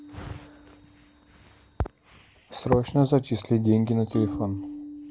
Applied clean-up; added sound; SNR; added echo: none; Marimba, xylophone; 14 dB; none.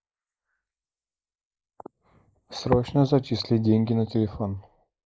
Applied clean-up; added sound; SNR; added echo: neural mask model Resemble Enhance denoiser.